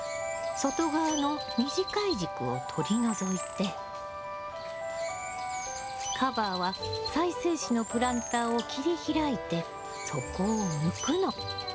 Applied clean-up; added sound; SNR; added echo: none; Bird; 11 dB; none.